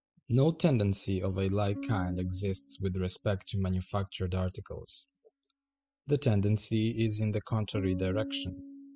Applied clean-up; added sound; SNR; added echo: classical method spectral subtraction.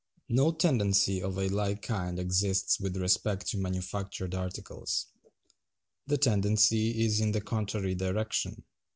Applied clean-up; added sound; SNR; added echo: none; none; none; none.